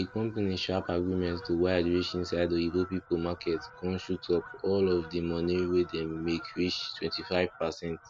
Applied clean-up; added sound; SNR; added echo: none; Fowl; 19 dB; none.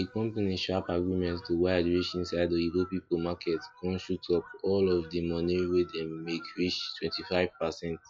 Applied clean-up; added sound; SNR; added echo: classical method log-MMSE.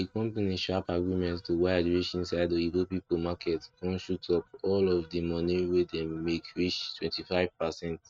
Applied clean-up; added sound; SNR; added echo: neural mask model RNNoise.